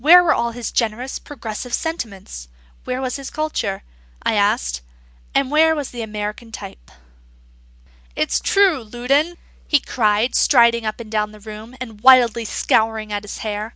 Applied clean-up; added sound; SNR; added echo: none; none; none; none.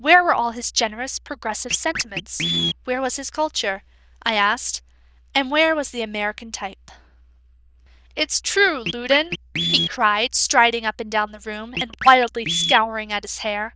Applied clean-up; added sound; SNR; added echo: neural diffusion model UNIVERSE++.